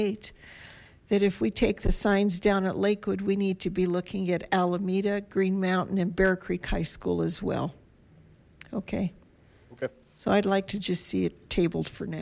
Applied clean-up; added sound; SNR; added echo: none; none; none; none.